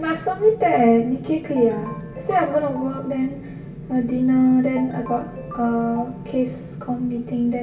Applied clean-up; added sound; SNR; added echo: none; Ringtone; 19 dB; reverberation time 0.8 s.